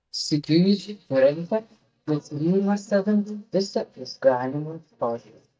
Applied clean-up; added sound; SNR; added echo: neural mask model DeepFilterNet 3.